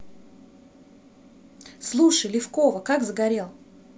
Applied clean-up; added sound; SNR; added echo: none; none; none; none.